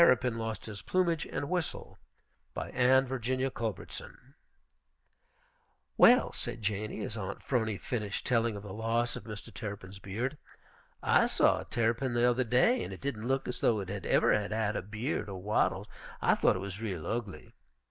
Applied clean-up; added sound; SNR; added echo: none; none; none; none.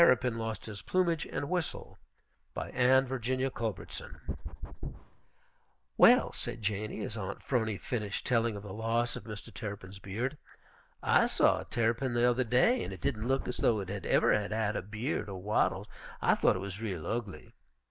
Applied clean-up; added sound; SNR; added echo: none; Dog; 9 dB; none.